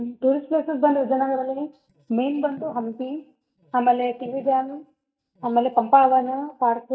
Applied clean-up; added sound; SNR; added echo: neural mask model DeepFilterNet 3.